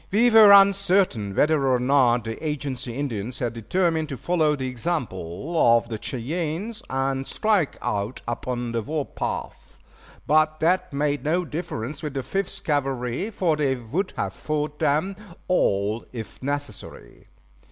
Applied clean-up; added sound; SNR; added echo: none; none; none; none.